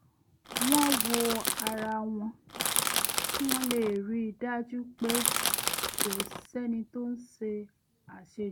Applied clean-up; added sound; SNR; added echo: none; Crushing; -3 dB; none.